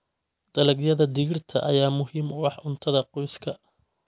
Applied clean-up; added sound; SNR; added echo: none; none; none; none.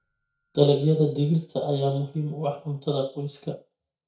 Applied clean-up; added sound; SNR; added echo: neural mask model DeepFilterNet 3.